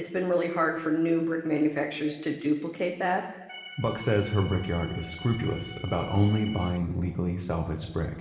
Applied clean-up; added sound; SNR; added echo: none; Organ; 15 dB; reverberation time 1.4 s.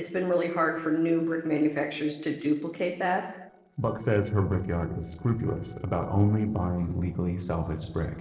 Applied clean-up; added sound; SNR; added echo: neural separator model SepFormer DNS4.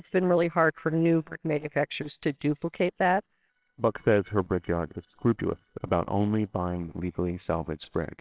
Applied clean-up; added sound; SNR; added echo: neural separator model SepFormer WHAMR!.